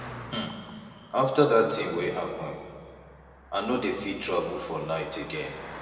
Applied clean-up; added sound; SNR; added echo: none; Car passing by; 17 dB; reverberation time 2.2 s.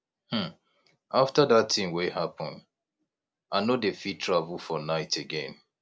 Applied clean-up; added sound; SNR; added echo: none; none; none; none.